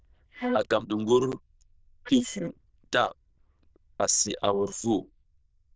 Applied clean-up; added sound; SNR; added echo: neural diffusion model UNIVERSE++.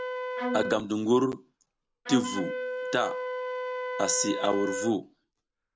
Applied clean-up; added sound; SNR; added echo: none; Wind instrument, woodwind instrument + Bowed string instrument; 4 dB; none.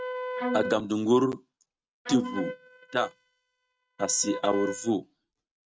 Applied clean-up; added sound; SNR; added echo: neural mask model RNNoise.